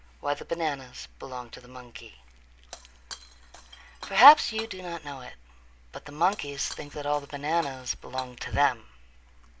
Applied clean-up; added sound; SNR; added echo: none; Shatter; 17 dB; none.